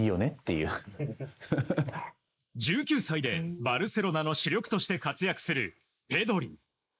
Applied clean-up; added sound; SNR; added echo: neural mask model Resemble Enhance denoiser.